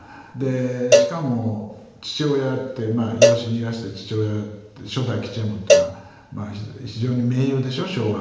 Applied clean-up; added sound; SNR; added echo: none; Cowbell; -2 dB; reverberation time 1.1 s.